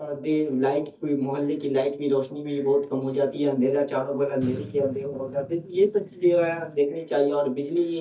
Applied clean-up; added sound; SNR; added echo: neural mask model DeepFilterNet 3.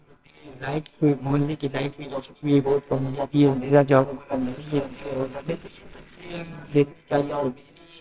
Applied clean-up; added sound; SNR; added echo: neural separator model SepFormer WHAMR!.